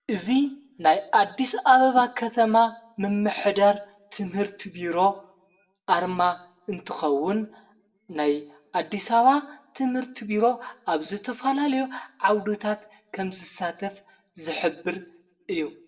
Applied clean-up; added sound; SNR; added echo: none; none; none; reverberation time 0.4 s.